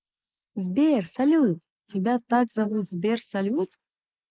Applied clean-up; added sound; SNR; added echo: neural mask model Resemble Enhance denoiser.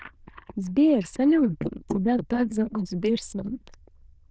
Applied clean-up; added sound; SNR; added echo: neural diffusion model UNIVERSE++.